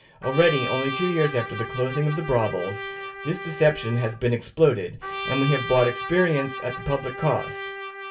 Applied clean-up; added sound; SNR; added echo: none; Trumpet; 9 dB; reverberation time 0.2 s.